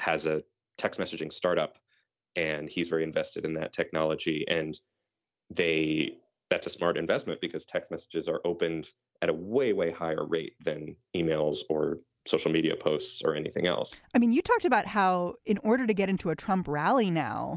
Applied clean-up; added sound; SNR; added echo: none; none; none; none.